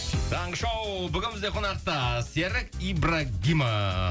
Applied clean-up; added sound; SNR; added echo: none; none; none; none.